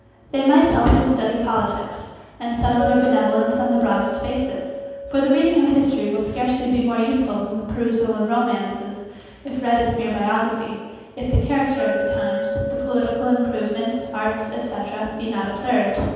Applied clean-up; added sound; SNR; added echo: none; Chink, clink; 10 dB; reverberation time 1.2 s.